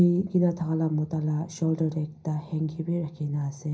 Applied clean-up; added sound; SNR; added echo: none; none; none; reverberation time 0.5 s.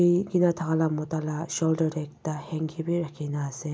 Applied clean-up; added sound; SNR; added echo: none; none; none; none.